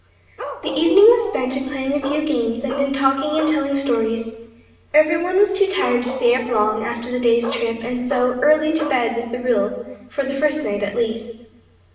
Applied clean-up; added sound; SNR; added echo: none; Bark; 12 dB; reverberation time 1.0 s.